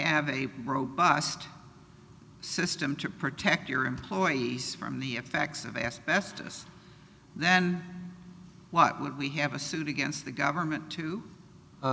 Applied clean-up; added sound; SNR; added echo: none; none; none; none.